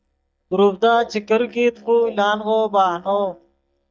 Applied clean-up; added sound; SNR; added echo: neural mask model DeepFilterNet 3.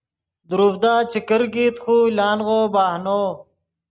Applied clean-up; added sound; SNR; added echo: none; none; none; none.